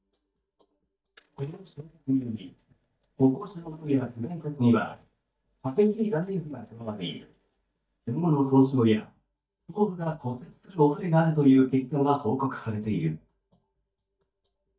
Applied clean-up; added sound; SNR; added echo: neural mask model DeepFilterNet 3.